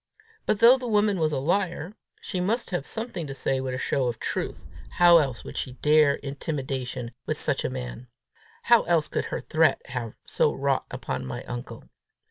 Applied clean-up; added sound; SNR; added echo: none; Boom; 15 dB; none.